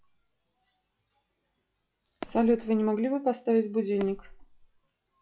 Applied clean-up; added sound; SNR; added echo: classical method log-MMSE.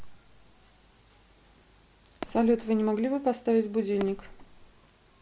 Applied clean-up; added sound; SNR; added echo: none; Fireworks; 14 dB; none.